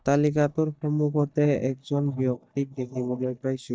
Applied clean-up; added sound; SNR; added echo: neural mask model DeepFilterNet 3.